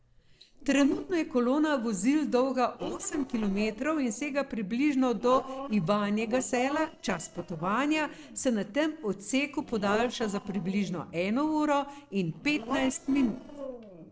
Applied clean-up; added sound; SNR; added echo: neural separator model SepFormer DNS4.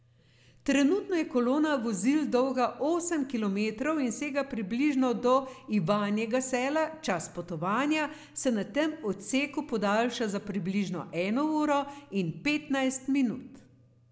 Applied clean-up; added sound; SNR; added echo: none; none; none; none.